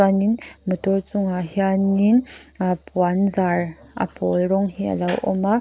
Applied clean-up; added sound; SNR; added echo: none; none; none; none.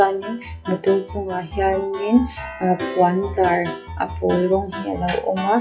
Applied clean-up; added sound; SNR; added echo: classical method WPE with log-MMSE.